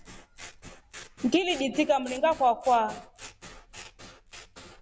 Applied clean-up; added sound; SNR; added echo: none; Scissors; 18 dB; none.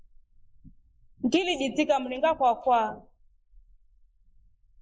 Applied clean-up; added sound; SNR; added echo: neural mask model Resemble Enhance denoiser.